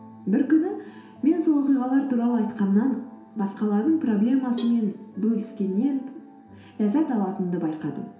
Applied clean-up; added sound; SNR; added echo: none; Cowbell; 19 dB; reverberation time 0.7 s.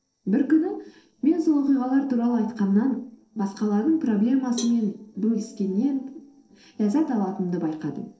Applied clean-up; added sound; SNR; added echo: neural separator model SepFormer DNS4.